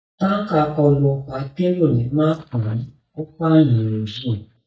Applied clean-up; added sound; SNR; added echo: neural mask model DeepFilterNet 3.